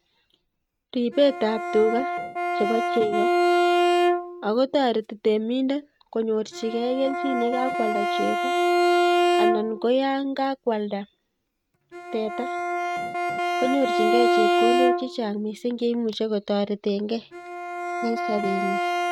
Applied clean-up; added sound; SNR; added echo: neural mask model RNNoise.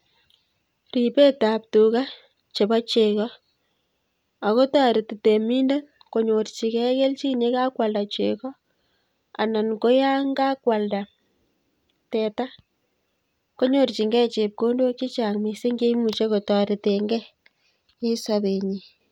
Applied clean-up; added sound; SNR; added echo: none; none; none; none.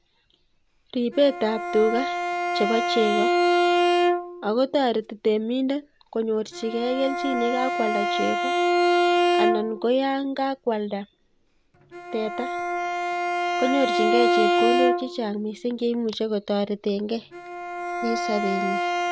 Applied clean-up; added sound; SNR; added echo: none; Bowed string instrument; -1 dB; none.